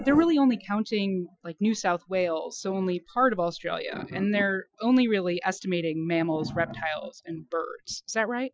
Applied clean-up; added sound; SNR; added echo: classical method Wiener filter.